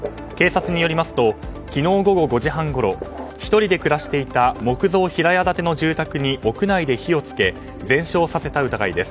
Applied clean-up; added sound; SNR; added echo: none; none; none; none.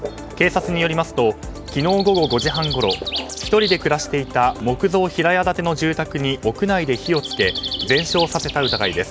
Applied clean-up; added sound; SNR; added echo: none; Bird; 11 dB; none.